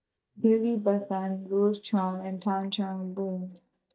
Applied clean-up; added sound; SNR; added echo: neural mask model DeepFilterNet 3.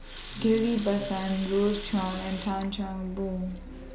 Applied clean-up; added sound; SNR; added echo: none; Motor vehicle (road) + Water tap, faucet; 12 dB; none.